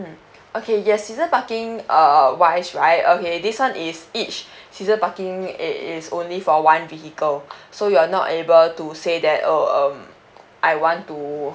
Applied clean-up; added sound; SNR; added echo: none; none; none; none.